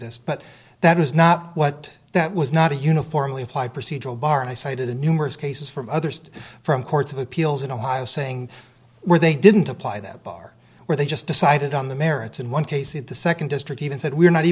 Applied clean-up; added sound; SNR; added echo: none; none; none; none.